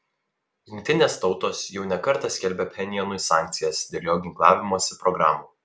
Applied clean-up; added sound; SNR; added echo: none; none; none; none.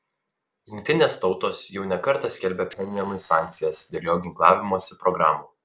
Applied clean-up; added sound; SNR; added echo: neural separator model SepFormer DNS4.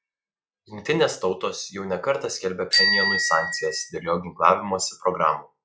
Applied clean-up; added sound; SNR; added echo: classical method log-MMSE.